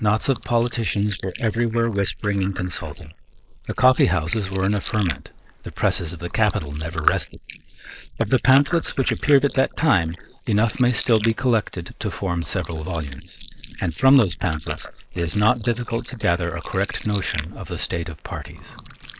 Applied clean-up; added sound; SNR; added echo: neural mask model Resemble Enhance denoiser.